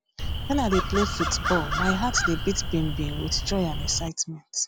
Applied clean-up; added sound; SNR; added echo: none; Crow; 1 dB; none.